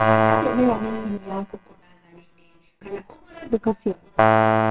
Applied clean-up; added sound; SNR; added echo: neural separator model SepFormer WHAMR!.